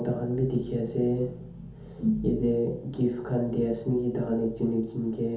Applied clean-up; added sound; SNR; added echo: none; none; none; reverberation time 0.6 s.